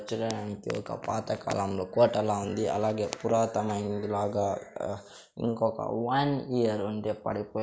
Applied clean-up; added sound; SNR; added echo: none; none; none; none.